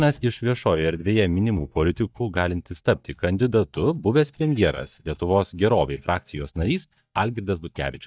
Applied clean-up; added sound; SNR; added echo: neural mask model DeepFilterNet 3.